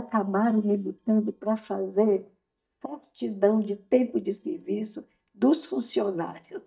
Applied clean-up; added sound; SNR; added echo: neural mask model DeepFilterNet 3.